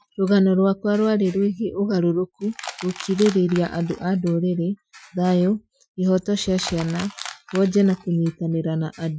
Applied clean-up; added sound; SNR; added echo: classical method Wiener filter.